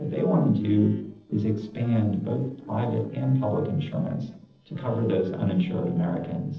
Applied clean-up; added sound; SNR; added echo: neural separator model SepFormer DNS4.